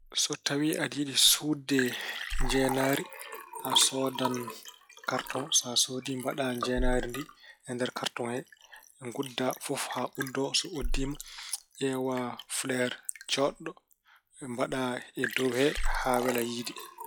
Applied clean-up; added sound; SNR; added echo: classical method log-MMSE.